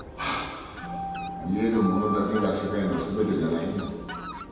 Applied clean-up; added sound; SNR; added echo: none; Fowl; 14 dB; reverberation time 1.2 s.